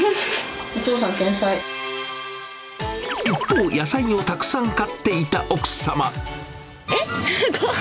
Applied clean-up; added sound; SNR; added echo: none; none; none; none.